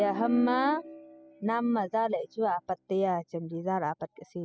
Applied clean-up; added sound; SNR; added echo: classical method spectral subtraction.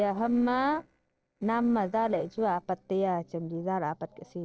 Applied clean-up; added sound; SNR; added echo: neural separator model SepFormer DNS4.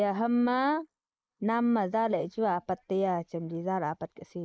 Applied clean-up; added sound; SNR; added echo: neural mask model Resemble Enhance denoiser.